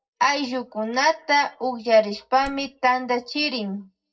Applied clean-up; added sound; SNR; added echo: neural separator model SepFormer DNS4.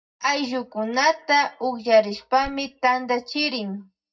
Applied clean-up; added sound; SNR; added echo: neural mask model DeepFilterNet 3.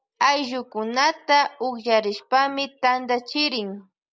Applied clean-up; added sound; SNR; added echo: none; none; none; none.